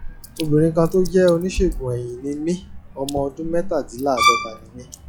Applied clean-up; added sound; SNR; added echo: classical method log-MMSE.